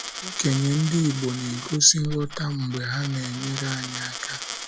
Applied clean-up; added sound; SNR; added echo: none; Coin (dropping); 10 dB; none.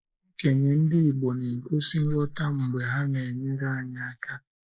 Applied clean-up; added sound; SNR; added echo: neural mask model Resemble Enhance denoiser.